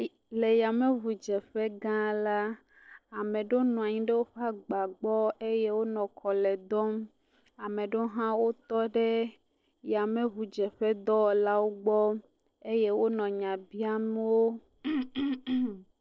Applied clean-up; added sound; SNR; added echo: neural separator model SepFormer DNS4.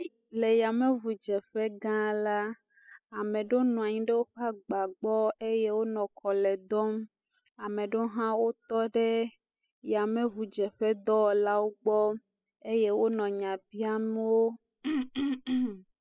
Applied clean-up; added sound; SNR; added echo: classical method spectral subtraction.